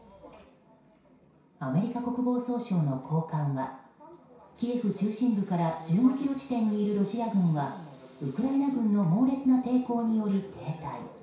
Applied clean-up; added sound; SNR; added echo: none; none; none; reverberation time 0.6 s.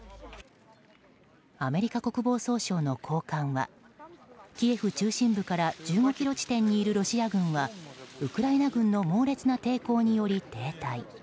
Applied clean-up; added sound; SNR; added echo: none; none; none; none.